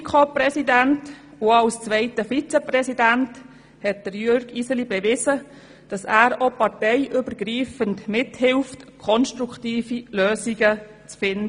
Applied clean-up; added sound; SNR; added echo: none; none; none; none.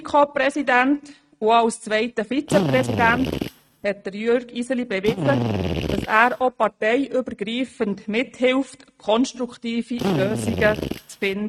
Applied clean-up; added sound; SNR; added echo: neural mask model RNNoise.